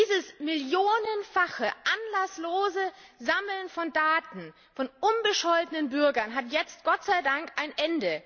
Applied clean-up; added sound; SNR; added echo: none; none; none; none.